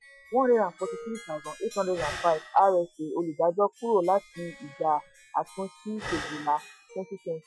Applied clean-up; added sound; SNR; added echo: classical method Wiener filter.